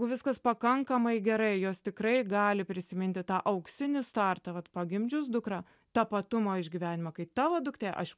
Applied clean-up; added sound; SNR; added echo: none; none; none; none.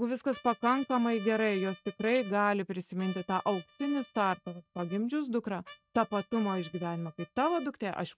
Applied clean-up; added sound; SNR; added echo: neural mask model RNNoise.